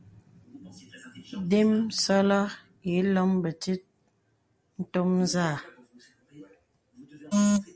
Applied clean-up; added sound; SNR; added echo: none; none; none; none.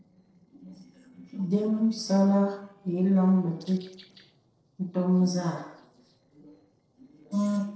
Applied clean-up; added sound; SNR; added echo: neural separator model SepFormer DNS4.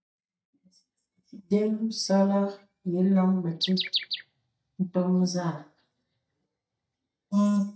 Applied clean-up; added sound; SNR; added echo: neural mask model DeepFilterNet 3.